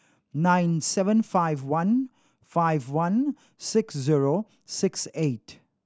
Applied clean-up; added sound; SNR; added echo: none; none; none; none.